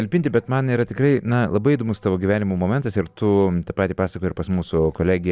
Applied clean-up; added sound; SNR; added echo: none; none; none; none.